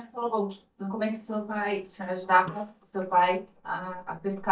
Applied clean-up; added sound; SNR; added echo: neural mask model DeepFilterNet 3.